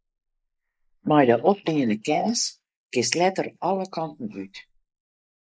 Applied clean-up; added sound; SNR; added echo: neural mask model Resemble Enhance denoiser.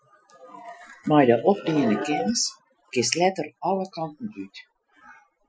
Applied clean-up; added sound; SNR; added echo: classical method Wiener filter.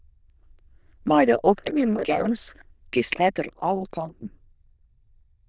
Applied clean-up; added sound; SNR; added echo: neural diffusion model UNIVERSE++.